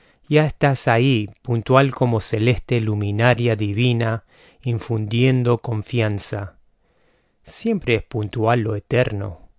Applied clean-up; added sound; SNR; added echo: none; none; none; none.